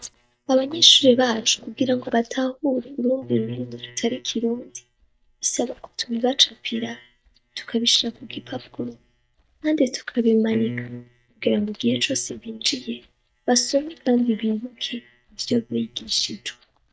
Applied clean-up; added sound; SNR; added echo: neural mask model DeepFilterNet 3.